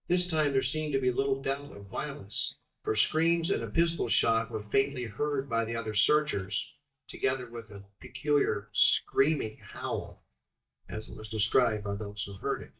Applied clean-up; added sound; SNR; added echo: neural mask model DeepFilterNet 3.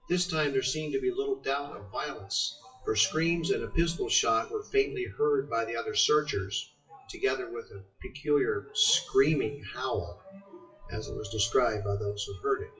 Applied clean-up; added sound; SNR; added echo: classical method WPE with log-MMSE.